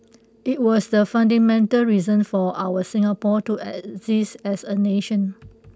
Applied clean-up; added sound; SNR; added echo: none; none; none; none.